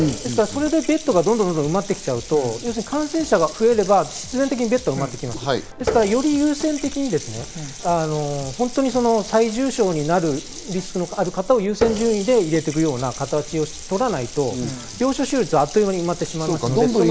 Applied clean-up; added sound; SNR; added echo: none; Water tap, faucet; 14 dB; none.